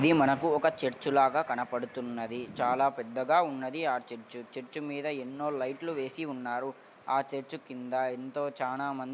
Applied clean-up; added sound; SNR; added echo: none; none; none; none.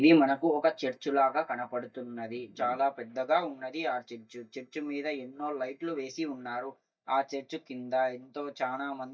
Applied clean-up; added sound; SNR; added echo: neural mask model DeepFilterNet 3.